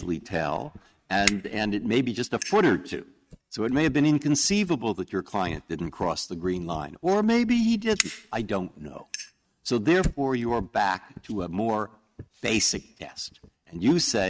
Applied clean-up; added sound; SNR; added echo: neural mask model RNNoise.